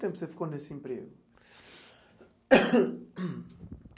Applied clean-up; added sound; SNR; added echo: none; none; none; none.